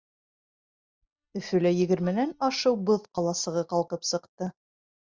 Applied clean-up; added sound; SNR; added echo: neural mask model DeepFilterNet 3.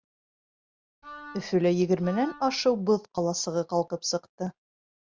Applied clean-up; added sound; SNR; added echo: none; Wind instrument, woodwind instrument; 18 dB; none.